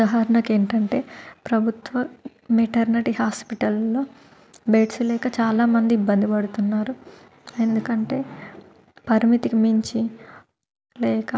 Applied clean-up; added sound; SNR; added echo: none; none; none; none.